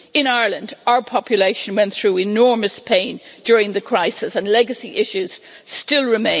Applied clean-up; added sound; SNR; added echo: none; none; none; none.